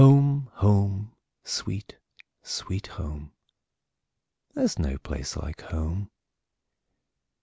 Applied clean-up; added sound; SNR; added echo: none; none; none; none.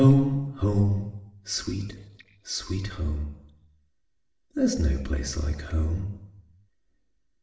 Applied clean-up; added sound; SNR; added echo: none; none; none; reverberation time 0.9 s.